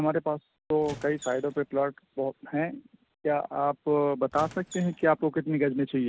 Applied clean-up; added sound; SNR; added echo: none; Squeak; 18 dB; none.